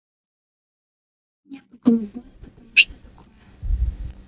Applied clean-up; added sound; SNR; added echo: neural mask model DeepFilterNet 3.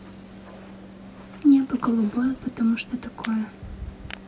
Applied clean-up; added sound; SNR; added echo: none; Alarm; 16 dB; reverberation time 0.1 s.